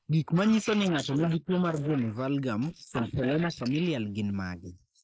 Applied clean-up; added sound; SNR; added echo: neural mask model Resemble Enhance denoiser.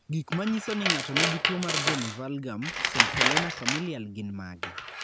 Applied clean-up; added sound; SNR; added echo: none; Tools; -3 dB; none.